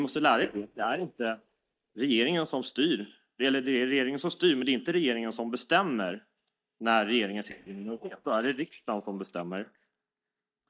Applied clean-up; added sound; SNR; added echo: neural mask model DeepFilterNet 3.